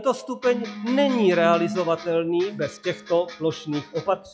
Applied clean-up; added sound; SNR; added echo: classical method log-MMSE.